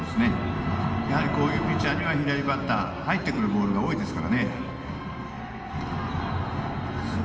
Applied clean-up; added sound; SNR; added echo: none; none; none; reverberation time 2.0 s.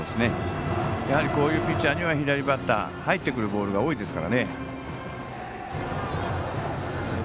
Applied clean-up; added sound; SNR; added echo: none; none; none; none.